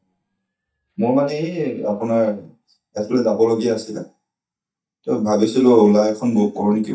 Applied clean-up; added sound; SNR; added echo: neural mask model DeepFilterNet 3.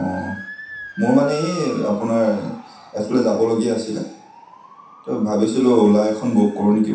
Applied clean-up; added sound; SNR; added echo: none; Motor vehicle (road) / Siren; 20 dB; reverberation time 0.7 s.